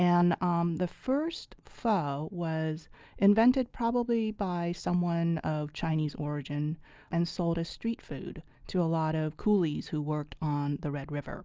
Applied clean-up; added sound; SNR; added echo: none; none; none; none.